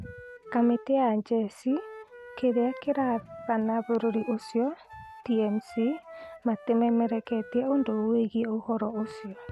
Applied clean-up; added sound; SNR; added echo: none; Wind instrument, woodwind instrument; 18 dB; none.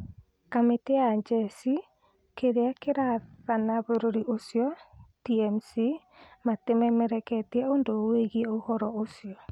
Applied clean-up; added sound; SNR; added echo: none; none; none; none.